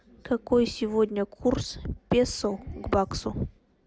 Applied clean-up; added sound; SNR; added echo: none; none; none; none.